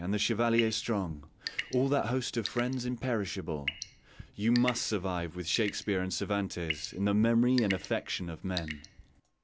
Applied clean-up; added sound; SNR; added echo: none; Drip / Sink (filling or washing) / Water tap, faucet / Water; 12 dB; none.